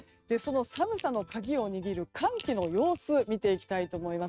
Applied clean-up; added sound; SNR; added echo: neural mask model RNNoise.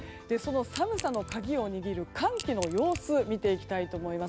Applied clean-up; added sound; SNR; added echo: none; Crack / Crushing; 15 dB; none.